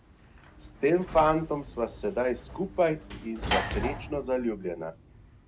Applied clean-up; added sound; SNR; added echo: none; Sliding door / Slam; 8 dB; none.